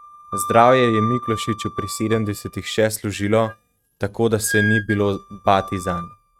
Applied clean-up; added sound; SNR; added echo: neural mask model RNNoise.